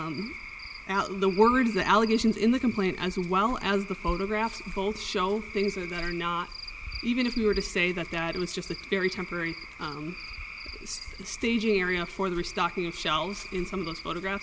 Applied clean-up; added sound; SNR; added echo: none; Cricket / Frog; 12 dB; none.